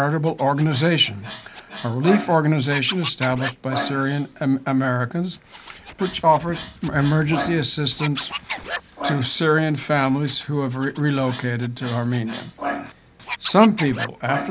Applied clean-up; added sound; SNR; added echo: none; Scratching (performance technique); 11 dB; none.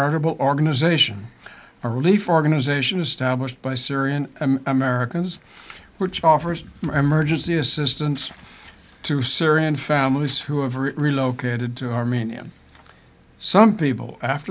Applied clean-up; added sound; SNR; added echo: none; none; none; none.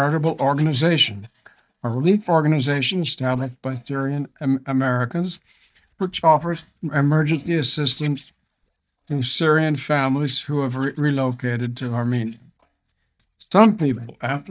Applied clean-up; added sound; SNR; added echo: neural mask model DeepFilterNet 3.